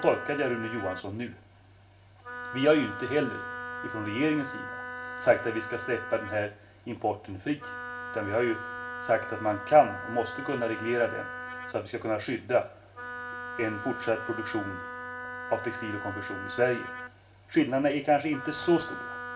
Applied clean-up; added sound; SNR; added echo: none; Wind instrument, woodwind instrument; 9 dB; reverberation time 0.2 s.